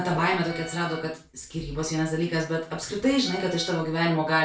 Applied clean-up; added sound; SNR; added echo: none; Wind instrument, woodwind instrument; 17 dB; reverberation time 0.3 s.